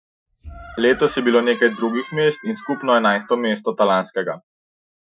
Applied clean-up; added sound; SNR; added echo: classical method Wiener filter.